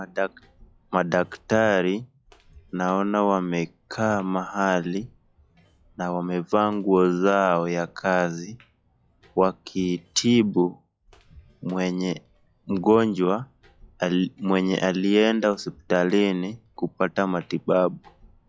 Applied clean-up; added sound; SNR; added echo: classical method log-MMSE.